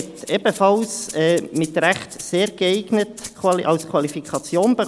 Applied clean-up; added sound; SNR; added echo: none; Rattle (instrument); 16 dB; none.